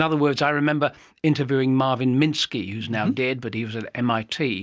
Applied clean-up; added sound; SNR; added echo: none; none; none; none.